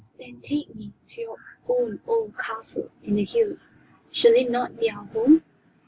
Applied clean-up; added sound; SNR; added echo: none; none; none; none.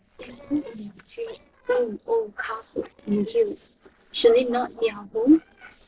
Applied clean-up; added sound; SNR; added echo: neural separator model SepFormer DNS4.